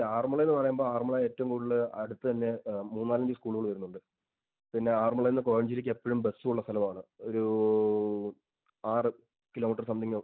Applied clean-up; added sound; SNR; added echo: none; none; none; none.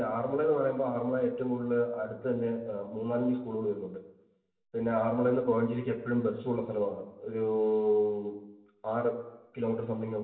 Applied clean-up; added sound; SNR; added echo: none; none; none; reverberation time 0.9 s.